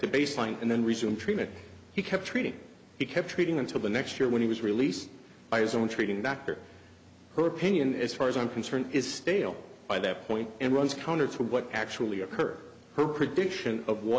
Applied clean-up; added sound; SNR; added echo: none; none; none; none.